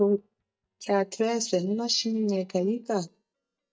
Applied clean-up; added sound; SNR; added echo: neural mask model DeepFilterNet 3.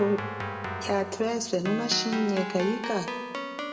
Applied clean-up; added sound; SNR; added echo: none; Keyboard (musical); 6 dB; reverberation time 1.2 s.